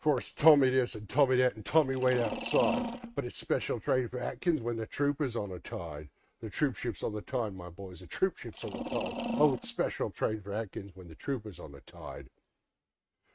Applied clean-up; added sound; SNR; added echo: neural mask model RNNoise.